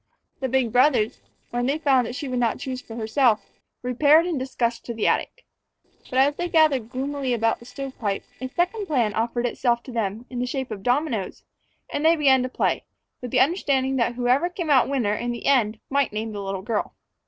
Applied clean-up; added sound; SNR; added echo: neural separator model SepFormer DNS4.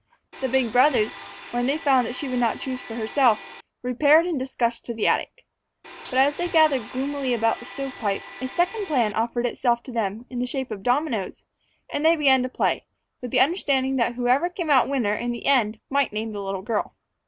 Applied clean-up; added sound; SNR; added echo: none; Domestic sounds, home sounds; 15 dB; none.